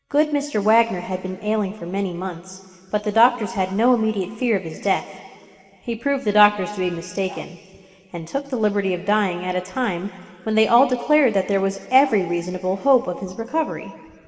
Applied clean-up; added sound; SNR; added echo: none; Bark; 19 dB; reverberation time 2.5 s.